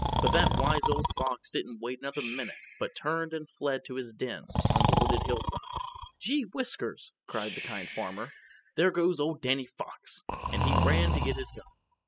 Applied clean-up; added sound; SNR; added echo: classical method spectral subtraction.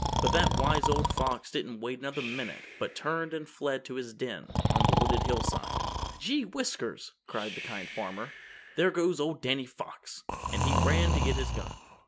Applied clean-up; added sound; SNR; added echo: none; Breathing; -2 dB; none.